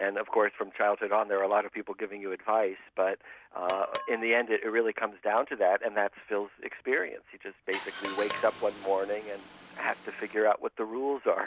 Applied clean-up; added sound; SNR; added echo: none; Percussion + Car; 12 dB; none.